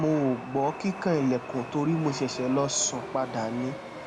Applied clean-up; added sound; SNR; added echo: none; Chatter / Subway, metro, underground; 11 dB; none.